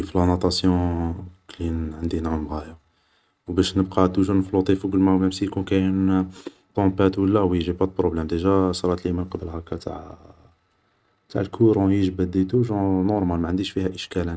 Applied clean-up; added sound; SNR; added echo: none; none; none; none.